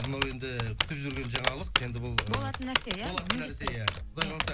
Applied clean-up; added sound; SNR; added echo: none; Typing; -2 dB; none.